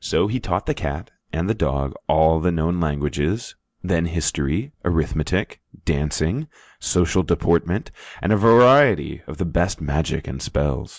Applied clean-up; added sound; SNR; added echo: none; none; none; none.